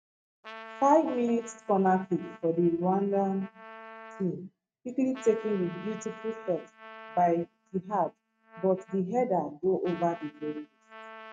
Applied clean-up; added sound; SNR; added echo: neural mask model RNNoise.